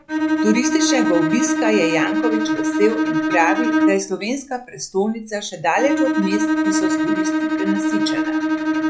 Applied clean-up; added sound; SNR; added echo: none; Bowed string instrument; -3 dB; none.